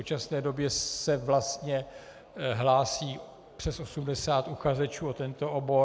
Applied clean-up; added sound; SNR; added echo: none; none; none; none.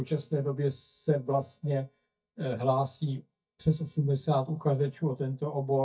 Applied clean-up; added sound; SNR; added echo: neural mask model DeepFilterNet 3.